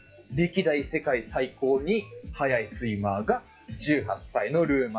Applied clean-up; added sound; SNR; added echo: classical method WPE with log-MMSE.